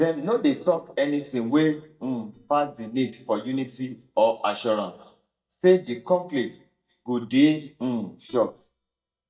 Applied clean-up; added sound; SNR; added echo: neural mask model DeepFilterNet 3.